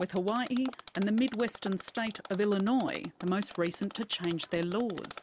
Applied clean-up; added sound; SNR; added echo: none; Mechanisms; 15 dB; none.